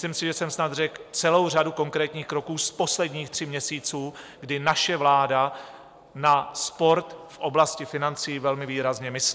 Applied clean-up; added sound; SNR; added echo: none; none; none; none.